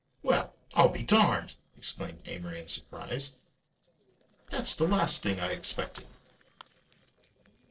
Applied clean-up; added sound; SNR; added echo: neural separator model SepFormer DNS4.